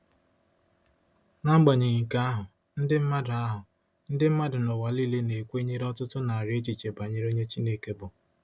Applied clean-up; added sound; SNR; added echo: none; none; none; none.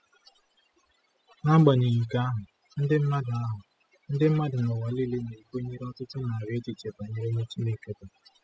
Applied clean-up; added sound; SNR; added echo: classical method spectral subtraction.